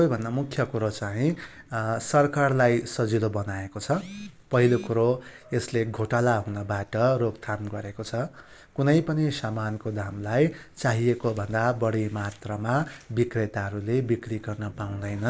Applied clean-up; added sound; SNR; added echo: none; none; none; none.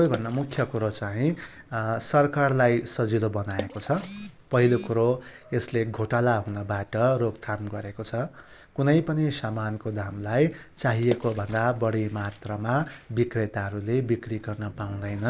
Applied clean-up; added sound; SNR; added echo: none; Water / Splash, splatter; 15 dB; none.